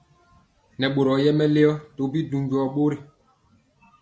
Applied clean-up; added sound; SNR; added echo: none; none; none; none.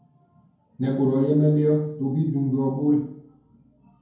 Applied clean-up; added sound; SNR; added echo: none; none; none; reverberation time 0.9 s.